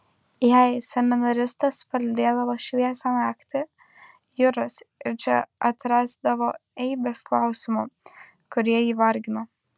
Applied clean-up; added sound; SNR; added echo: none; none; none; none.